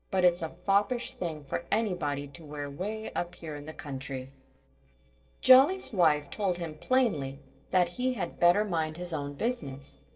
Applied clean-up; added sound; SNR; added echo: neural separator model SepFormer DNS4.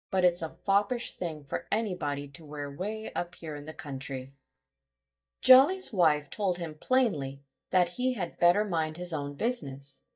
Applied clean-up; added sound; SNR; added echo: neural mask model DeepFilterNet 3.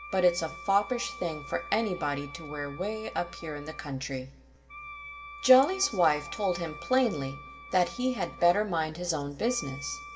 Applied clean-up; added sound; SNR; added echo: none; Wind instrument, woodwind instrument; 15 dB; reverberation time 0.6 s.